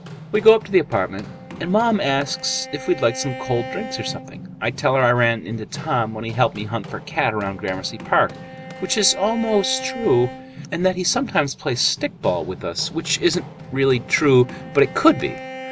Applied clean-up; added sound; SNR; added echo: none; Run + Bowed string instrument; 14 dB; none.